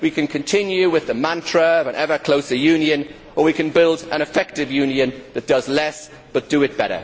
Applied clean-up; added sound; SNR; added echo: none; none; none; none.